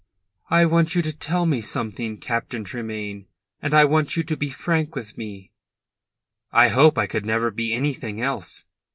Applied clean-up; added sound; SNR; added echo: none; none; none; none.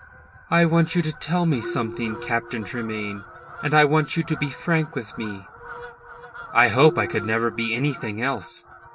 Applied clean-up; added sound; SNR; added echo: none; Fowl + Marimba, xylophone; 14 dB; none.